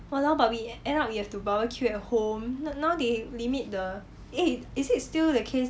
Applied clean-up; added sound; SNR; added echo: none; none; none; none.